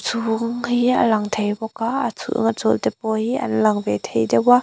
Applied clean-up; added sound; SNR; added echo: none; none; none; none.